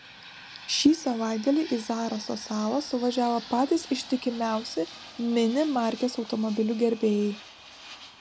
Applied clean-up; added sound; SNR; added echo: none; Fixed-wing aircraft, airplane; 18 dB; none.